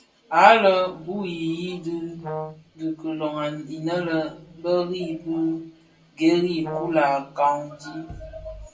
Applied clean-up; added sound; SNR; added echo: none; Brass instrument; 9 dB; reverberation time 0.2 s.